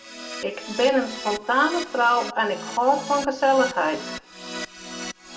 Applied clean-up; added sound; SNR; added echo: none; Keyboard (musical); 12 dB; reverberation time 0.7 s.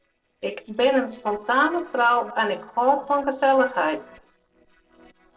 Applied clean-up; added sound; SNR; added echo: neural separator model SepFormer DNS4.